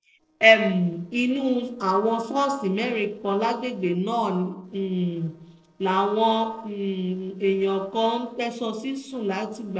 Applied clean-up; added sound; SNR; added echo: neural separator model SepFormer DNS4.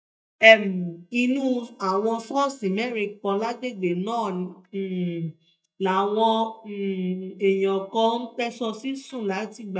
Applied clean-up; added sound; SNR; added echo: neural mask model DeepFilterNet 3.